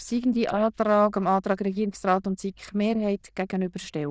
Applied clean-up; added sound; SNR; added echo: neural diffusion model UNIVERSE++.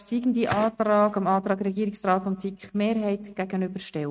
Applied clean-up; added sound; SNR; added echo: neural mask model RNNoise.